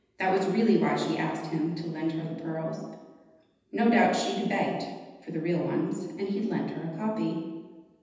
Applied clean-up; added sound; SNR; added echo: none; none; none; reverberation time 1.1 s.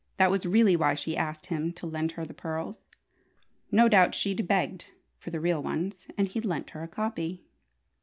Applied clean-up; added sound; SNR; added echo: none; none; none; none.